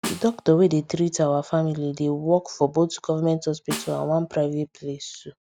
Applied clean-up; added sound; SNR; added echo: none; Snare drum; 15 dB; none.